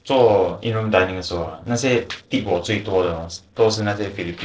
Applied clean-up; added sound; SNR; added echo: neural separator model SepFormer DNS4.